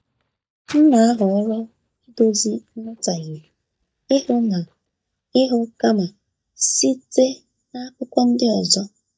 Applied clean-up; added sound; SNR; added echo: neural mask model DeepFilterNet 3.